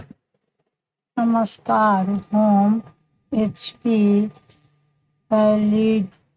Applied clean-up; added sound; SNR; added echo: neural mask model RNNoise.